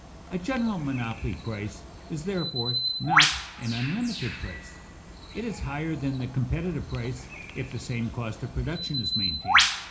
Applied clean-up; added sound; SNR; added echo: none; Bird; -1 dB; reverberation time 0.4 s.